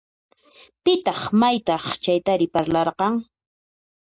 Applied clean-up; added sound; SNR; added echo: none; none; none; none.